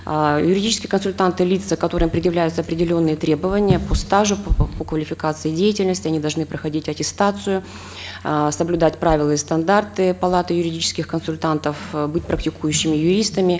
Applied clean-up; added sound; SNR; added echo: none; none; none; none.